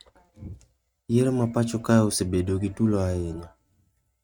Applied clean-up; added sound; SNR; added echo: neural mask model RNNoise.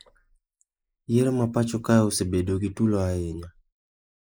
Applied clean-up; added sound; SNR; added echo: neural mask model Resemble Enhance denoiser.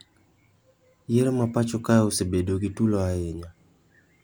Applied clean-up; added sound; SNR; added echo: none; none; none; none.